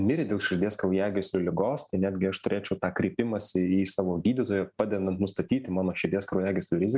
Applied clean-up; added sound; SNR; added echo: none; none; none; none.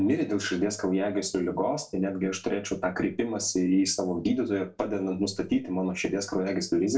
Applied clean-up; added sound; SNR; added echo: none; none; none; reverberation time 0.2 s.